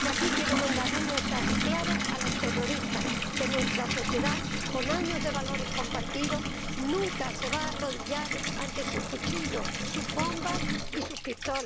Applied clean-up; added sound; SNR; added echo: none; Bathtub (filling or washing) / Water tap, faucet; -4 dB; none.